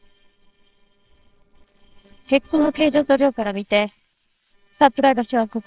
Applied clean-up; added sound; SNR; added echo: neural separator model SepFormer WHAMR!.